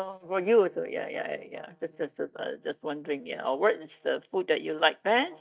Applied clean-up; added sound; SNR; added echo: neural mask model DeepFilterNet 3.